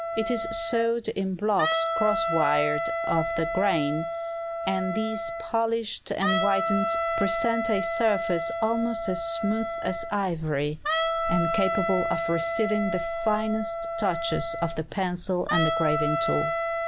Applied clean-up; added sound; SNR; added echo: none; Wind instrument, woodwind instrument; 1 dB; none.